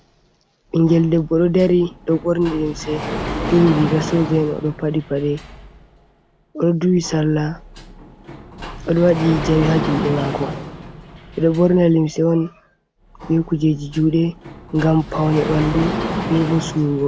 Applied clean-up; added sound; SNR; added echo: none; Sliding door; 9 dB; none.